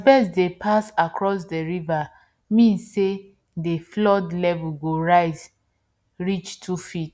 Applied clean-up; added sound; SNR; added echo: none; none; none; none.